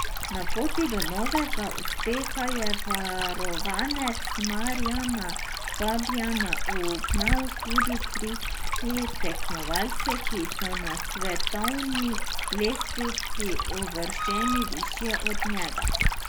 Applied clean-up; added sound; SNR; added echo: none; Wind instrument, woodwind instrument + Stream; -4 dB; none.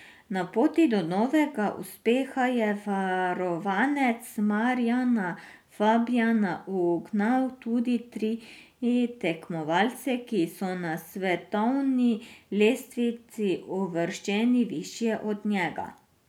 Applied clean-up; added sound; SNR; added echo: none; none; none; none.